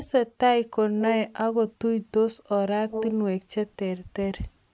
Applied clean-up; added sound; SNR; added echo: none; Brass instrument; 13 dB; none.